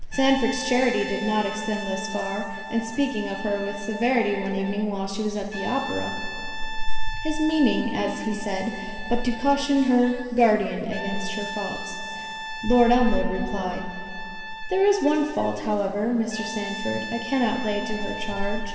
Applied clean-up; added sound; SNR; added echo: none; Brass instrument; 12 dB; reverberation time 2.5 s.